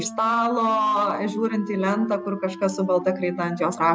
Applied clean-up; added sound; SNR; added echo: none; Wind instrument, woodwind instrument; 14 dB; none.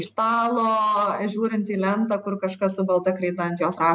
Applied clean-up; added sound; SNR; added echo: none; none; none; none.